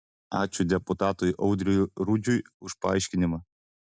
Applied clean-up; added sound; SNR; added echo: none; none; none; none.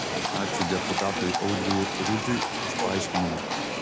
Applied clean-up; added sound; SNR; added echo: none; Livestock, farm animals, working animals; -2 dB; none.